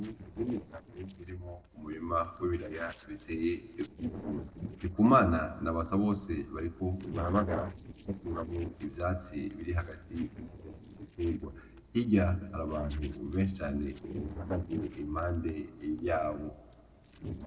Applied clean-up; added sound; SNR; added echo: neural separator model SepFormer DNS4.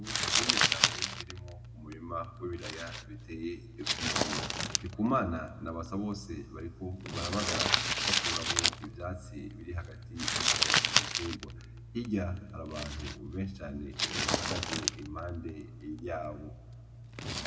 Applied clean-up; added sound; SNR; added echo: none; Crumpling, crinkling; -5 dB; reverberation time 1.4 s.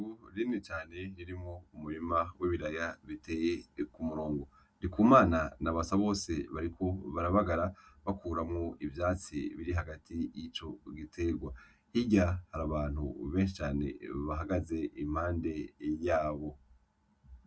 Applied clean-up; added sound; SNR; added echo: none; none; none; none.